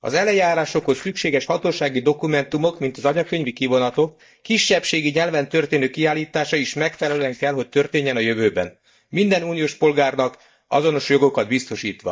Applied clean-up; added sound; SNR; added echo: neural mask model DeepFilterNet 3.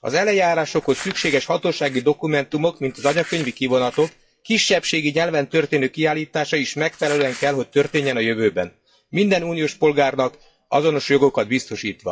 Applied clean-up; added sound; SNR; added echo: classical method WPE with log-MMSE.